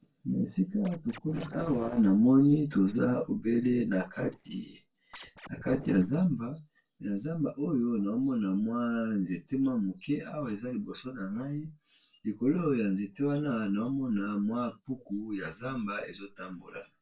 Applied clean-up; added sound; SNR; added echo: neural separator model SepFormer DNS4.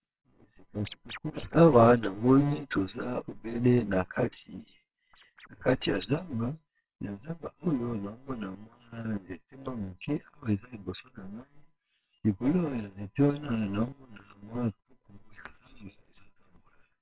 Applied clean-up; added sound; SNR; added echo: neural separator model SepFormer WHAMR!.